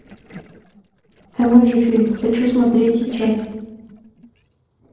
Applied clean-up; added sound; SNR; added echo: neural separator model SepFormer DNS4.